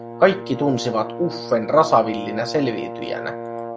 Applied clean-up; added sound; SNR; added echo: none; Brass instrument; 10 dB; none.